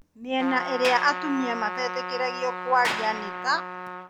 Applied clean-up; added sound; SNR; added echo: none; Sliding door + Trumpet; 6 dB; none.